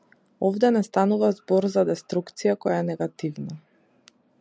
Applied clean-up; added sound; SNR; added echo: none; none; none; none.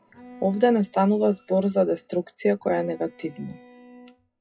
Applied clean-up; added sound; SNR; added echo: classical method WPE with log-MMSE.